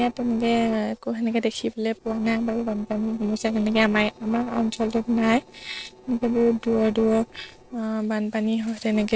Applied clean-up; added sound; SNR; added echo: neural separator model SepFormer DNS4.